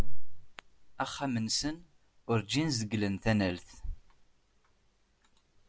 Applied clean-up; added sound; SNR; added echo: none; none; none; none.